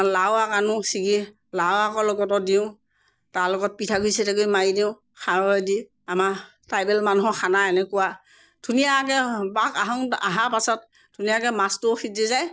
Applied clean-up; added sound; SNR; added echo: none; none; none; none.